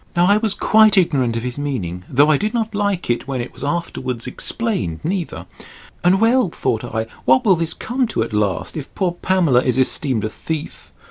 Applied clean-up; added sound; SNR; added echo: none; none; none; none.